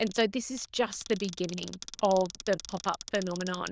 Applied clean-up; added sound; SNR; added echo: neural diffusion model UNIVERSE++.